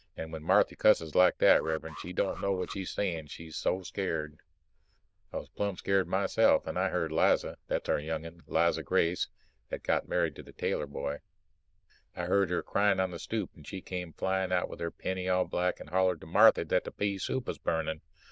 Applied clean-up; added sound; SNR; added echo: neural diffusion model UNIVERSE++.